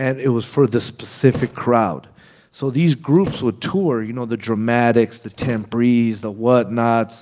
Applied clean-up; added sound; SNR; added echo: none; Thump, thud; 17 dB; none.